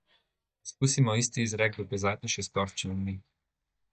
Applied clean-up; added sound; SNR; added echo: neural mask model DeepFilterNet 3.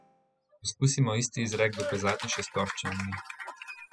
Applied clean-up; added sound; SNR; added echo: classical method spectral subtraction.